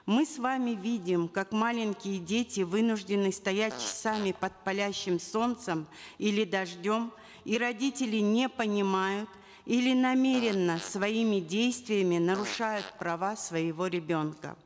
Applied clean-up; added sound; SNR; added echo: none; Fart; 17 dB; none.